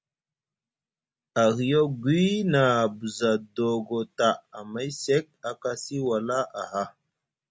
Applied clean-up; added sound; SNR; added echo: none; none; none; none.